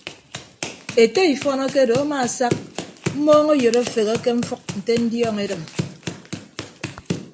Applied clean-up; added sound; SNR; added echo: none; Run; 11 dB; none.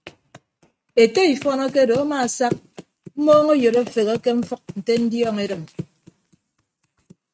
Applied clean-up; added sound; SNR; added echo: neural mask model RNNoise.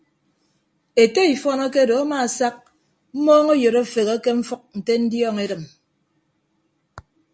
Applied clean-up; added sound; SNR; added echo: none; none; none; none.